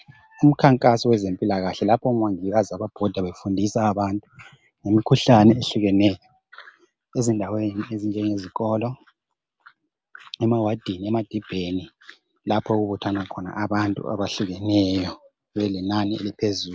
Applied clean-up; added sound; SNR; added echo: none; none; none; none.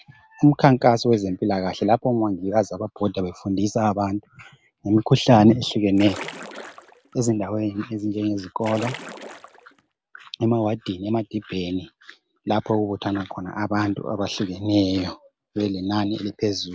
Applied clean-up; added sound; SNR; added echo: none; Splash, splatter; 14 dB; none.